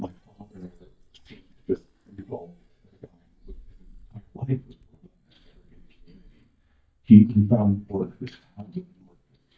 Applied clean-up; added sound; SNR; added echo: neural mask model DeepFilterNet 3.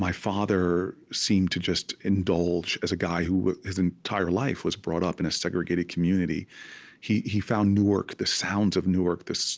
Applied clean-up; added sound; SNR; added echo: none; none; none; none.